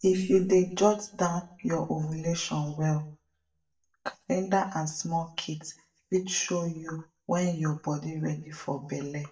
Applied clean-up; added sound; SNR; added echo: neural mask model DeepFilterNet 3.